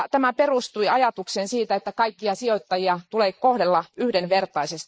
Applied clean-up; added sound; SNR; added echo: neural mask model Resemble Enhance denoiser.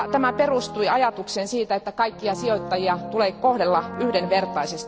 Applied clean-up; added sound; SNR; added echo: none; Brass instrument; 11 dB; none.